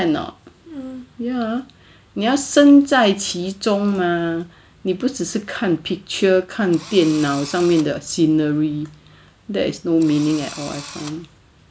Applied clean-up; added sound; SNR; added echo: none; Engine / Drill; 17 dB; none.